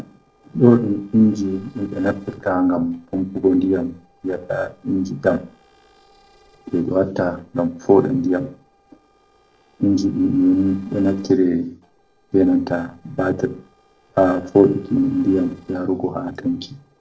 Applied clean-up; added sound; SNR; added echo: neural separator model SepFormer DNS4.